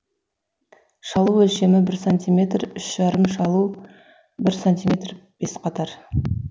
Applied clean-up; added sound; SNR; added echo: none; none; none; none.